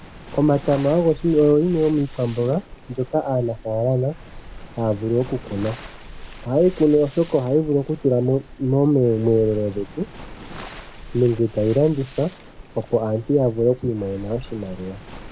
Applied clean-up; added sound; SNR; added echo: none; Waves, surf; 17 dB; none.